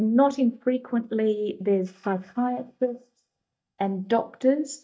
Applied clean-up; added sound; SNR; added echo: neural mask model DeepFilterNet 3.